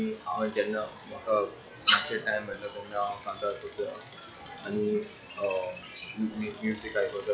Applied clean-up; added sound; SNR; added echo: classical method WPE with log-MMSE.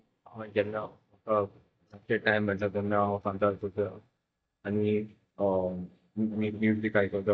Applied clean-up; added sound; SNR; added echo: neural mask model DeepFilterNet 3.